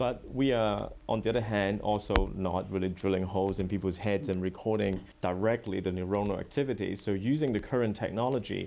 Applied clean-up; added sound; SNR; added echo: none; Crackle; 13 dB; none.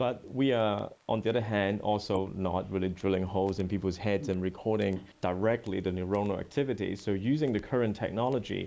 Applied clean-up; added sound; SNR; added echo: neural mask model Resemble Enhance denoiser.